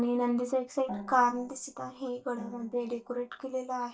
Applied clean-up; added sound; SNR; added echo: neural mask model DeepFilterNet 3.